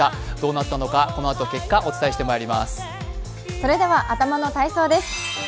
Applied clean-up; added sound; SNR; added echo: none; none; none; none.